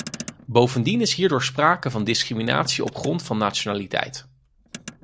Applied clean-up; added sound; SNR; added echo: none; Motor vehicle (road); 19 dB; none.